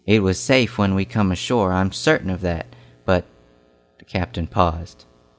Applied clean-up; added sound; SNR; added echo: none; none; none; none.